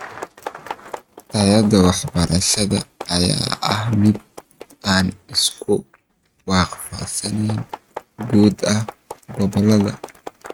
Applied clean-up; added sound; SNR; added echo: neural mask model RNNoise.